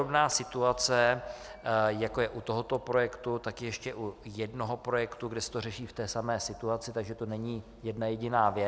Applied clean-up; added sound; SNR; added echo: none; none; none; none.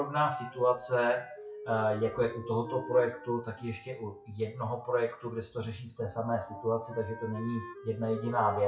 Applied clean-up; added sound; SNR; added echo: classical method WPE with log-MMSE.